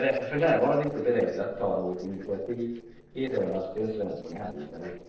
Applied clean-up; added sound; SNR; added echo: neural separator model SepFormer DNS4.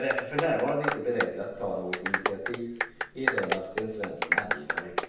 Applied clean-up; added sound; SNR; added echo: none; Clapping; -1 dB; reverberation time 0.9 s.